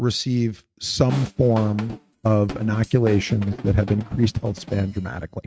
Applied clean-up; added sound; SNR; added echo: neural mask model RNNoise.